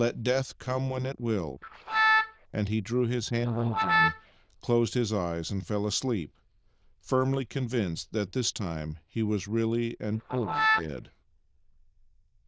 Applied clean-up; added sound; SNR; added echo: neural diffusion model UNIVERSE++.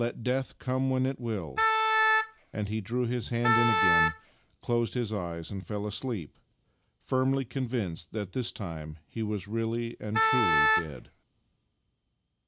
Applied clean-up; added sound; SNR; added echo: none; Wind instrument, woodwind instrument; -5 dB; none.